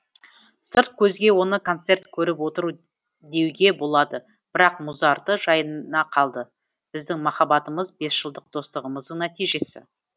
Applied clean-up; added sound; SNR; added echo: none; none; none; none.